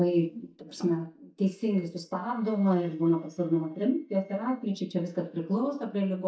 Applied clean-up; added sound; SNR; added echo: neural mask model DeepFilterNet 3.